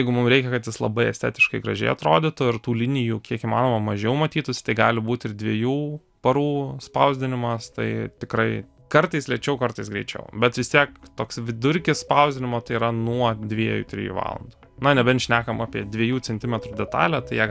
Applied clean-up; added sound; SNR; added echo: none; none; none; none.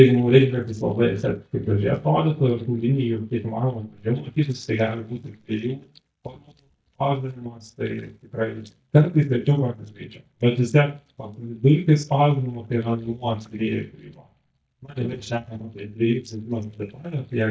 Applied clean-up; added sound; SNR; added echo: neural mask model DeepFilterNet 3.